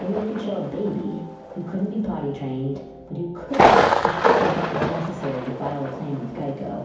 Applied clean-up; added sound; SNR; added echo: none; Thunder; -4 dB; reverberation time 1.2 s.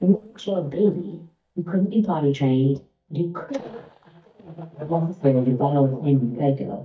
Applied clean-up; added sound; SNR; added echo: neural mask model DeepFilterNet 3.